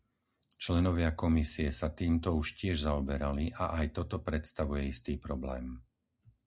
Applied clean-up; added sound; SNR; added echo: none; none; none; none.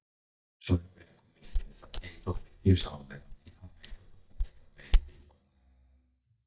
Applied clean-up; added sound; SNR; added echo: neural mask model DeepFilterNet 3.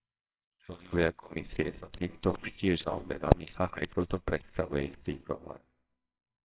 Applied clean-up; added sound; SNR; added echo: neural separator model SepFormer WHAMR!.